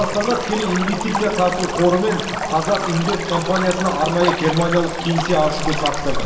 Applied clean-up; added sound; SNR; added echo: none; Stream; 4 dB; reverberation time 1.2 s.